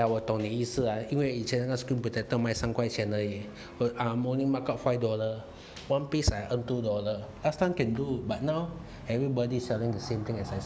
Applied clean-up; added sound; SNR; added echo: none; none; none; none.